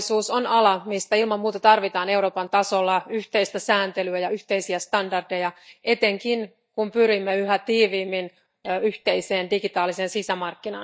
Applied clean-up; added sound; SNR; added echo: neural mask model DeepFilterNet 3.